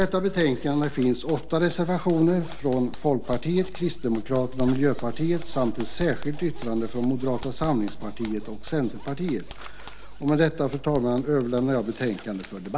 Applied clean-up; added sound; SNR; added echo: none; Zipper (clothing); 6 dB; none.